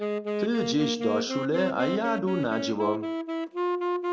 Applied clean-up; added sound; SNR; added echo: none; Wind instrument, woodwind instrument; 1 dB; none.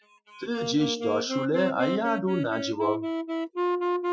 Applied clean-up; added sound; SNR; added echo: classical method Wiener filter.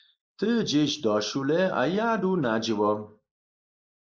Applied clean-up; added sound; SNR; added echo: neural mask model Resemble Enhance denoiser.